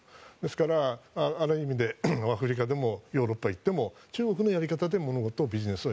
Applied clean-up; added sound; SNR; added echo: none; none; none; none.